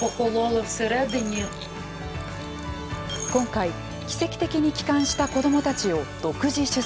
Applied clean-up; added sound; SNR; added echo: none; Coin (dropping); 16 dB; none.